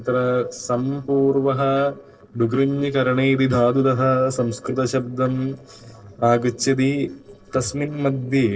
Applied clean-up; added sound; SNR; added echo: neural separator model SepFormer DNS4.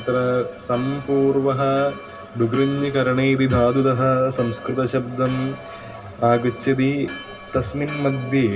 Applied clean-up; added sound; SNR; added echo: none; Church bell; 19 dB; reverberation time 0.4 s.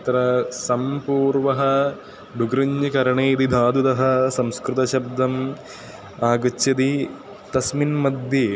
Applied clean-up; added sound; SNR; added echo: none; none; none; none.